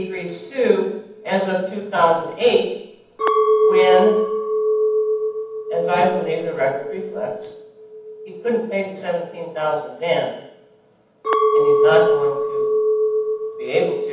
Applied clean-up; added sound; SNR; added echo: none; Chink, clink; -1 dB; reverberation time 0.8 s.